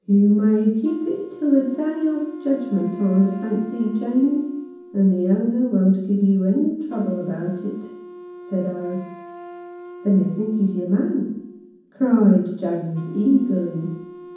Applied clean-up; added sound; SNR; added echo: none; Wind instrument, woodwind instrument; 20 dB; reverberation time 1.2 s.